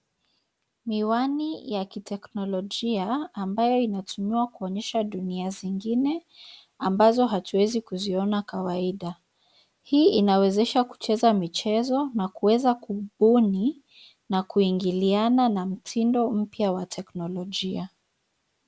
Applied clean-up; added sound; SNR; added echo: none; none; none; none.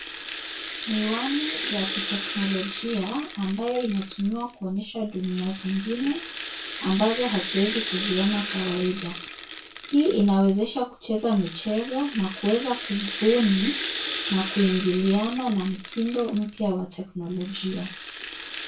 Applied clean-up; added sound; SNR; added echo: none; Rattle (instrument); 4 dB; reverberation time 0.2 s.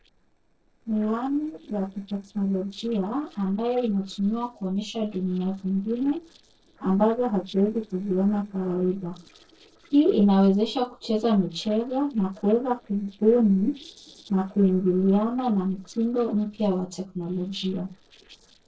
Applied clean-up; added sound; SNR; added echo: neural separator model SepFormer DNS4.